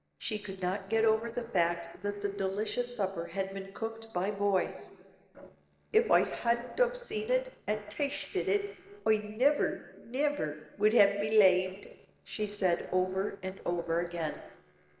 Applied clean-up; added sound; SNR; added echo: neural separator model SepFormer DNS4.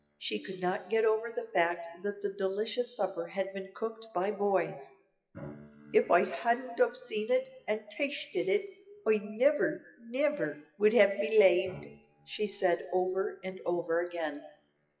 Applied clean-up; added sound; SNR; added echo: classical method WPE with log-MMSE.